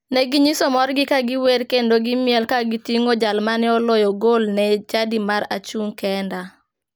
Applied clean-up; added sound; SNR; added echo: none; none; none; none.